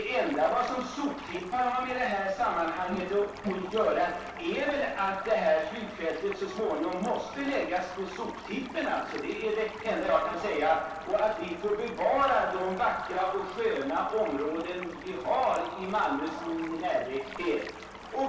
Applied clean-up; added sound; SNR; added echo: none; Stream; 15 dB; reverberation time 0.3 s.